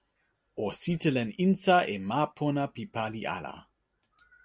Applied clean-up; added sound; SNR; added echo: none; none; none; none.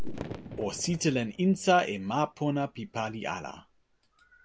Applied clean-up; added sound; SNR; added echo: none; Fireworks; 11 dB; none.